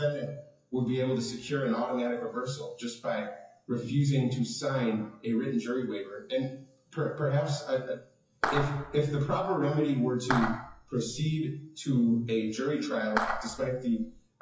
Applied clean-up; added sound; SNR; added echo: classical method WPE with log-MMSE.